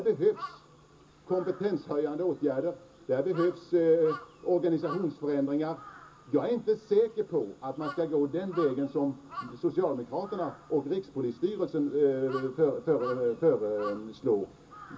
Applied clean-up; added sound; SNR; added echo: none; Crow; 18 dB; reverberation time 0.2 s.